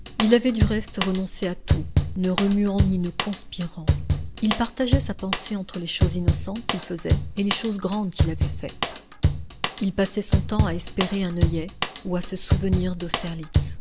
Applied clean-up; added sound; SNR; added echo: none; Drum / Drum kit; 0 dB; none.